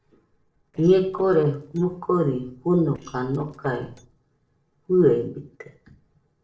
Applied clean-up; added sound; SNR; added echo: neural separator model SepFormer DNS4.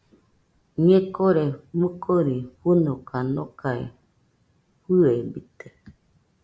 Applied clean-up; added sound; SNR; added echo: none; none; none; none.